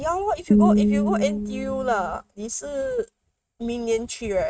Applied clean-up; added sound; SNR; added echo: neural mask model RNNoise.